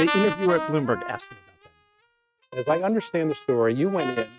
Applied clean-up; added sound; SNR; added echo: neural mask model RNNoise.